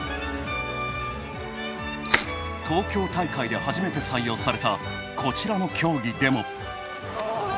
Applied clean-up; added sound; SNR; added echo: none; Crushing; 3 dB; none.